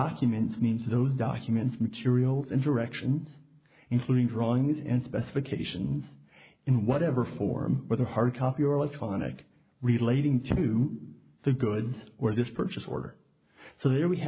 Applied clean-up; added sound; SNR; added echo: none; none; none; none.